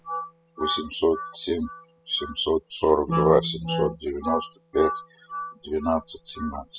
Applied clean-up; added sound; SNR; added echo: classical method spectral subtraction.